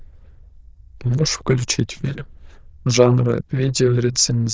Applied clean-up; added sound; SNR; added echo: neural diffusion model UNIVERSE++.